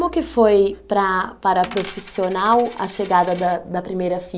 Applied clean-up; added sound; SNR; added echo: none; Coin (dropping); 18 dB; none.